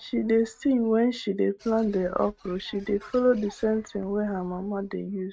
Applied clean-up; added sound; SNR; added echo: neural mask model RNNoise.